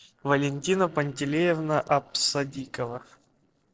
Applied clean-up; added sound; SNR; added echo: neural separator model SepFormer DNS4.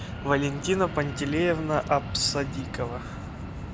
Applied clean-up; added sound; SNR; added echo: none; Fixed-wing aircraft, airplane; 7 dB; none.